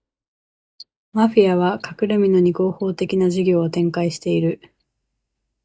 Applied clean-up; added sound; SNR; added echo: neural mask model DeepFilterNet 3.